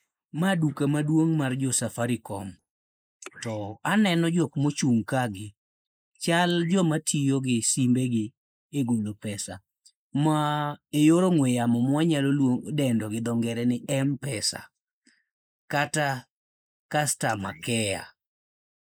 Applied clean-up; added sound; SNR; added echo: neural mask model Resemble Enhance denoiser.